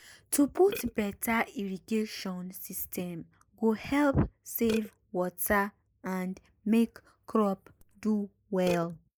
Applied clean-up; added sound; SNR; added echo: neural mask model Resemble Enhance denoiser.